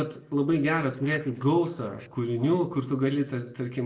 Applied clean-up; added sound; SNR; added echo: neural separator model SepFormer DNS4.